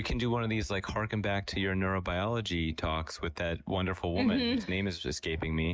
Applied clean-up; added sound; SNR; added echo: neural mask model RNNoise.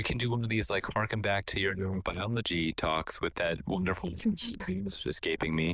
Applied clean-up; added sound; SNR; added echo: neural diffusion model UNIVERSE++.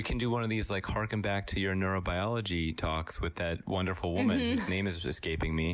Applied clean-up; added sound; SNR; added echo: none; none; none; none.